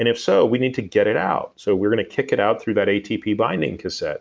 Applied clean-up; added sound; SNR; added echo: none; none; none; none.